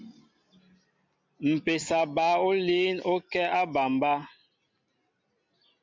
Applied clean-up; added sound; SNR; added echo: none; none; none; none.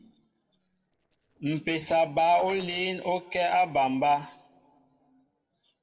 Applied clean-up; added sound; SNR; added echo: neural separator model SepFormer DNS4.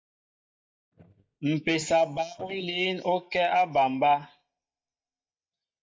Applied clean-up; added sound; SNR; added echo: neural mask model DeepFilterNet 3.